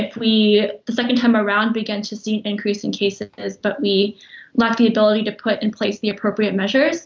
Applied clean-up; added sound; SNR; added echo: none; none; none; none.